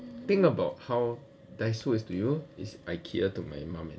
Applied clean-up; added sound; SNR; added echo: none; none; none; none.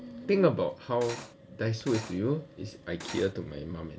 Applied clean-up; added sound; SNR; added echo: none; Cutlery, silverware; 11 dB; none.